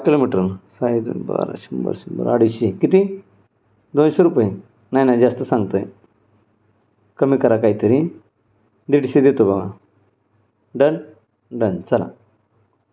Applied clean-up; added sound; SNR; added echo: none; none; none; none.